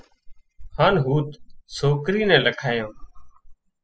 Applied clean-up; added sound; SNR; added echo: classical method spectral subtraction.